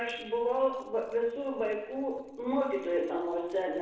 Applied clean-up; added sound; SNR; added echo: neural separator model SepFormer DNS4.